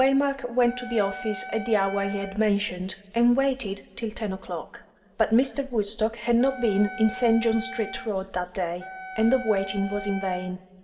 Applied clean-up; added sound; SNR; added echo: none; Wind instrument, woodwind instrument; 13 dB; reverberation time 1.5 s.